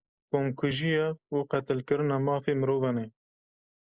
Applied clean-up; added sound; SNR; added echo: neural mask model Resemble Enhance denoiser.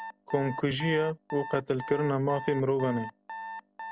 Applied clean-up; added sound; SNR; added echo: none; Alarm; 11 dB; none.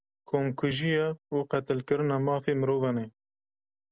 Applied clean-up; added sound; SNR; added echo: none; none; none; none.